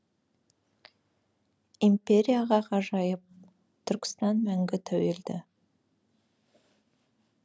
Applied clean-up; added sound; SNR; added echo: none; none; none; none.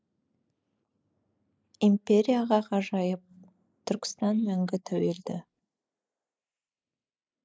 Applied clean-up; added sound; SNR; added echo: neural mask model Resemble Enhance denoiser.